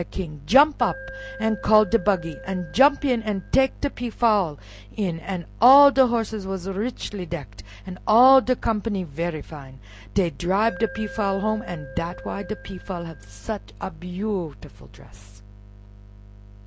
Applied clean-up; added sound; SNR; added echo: none; Alarm; 17 dB; none.